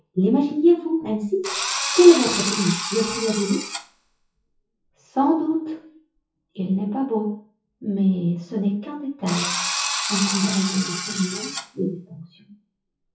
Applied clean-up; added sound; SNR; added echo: classical method WPE with log-MMSE.